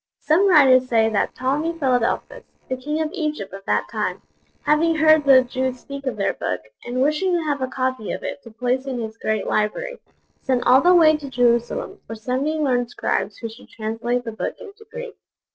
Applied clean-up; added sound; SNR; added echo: neural separator model SepFormer DNS4.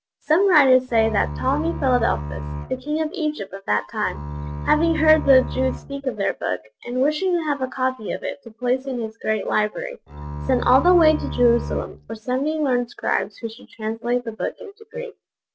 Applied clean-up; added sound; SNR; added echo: none; Bowed string instrument; 7 dB; none.